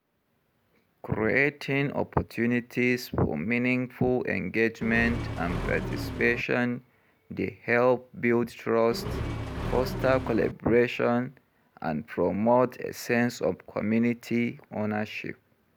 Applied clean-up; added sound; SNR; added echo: none; Accelerating, revving, vroom; 5 dB; none.